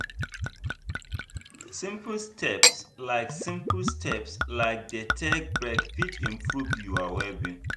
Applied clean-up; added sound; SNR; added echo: none; Gurgling / Chink, clink / Liquid; -4 dB; none.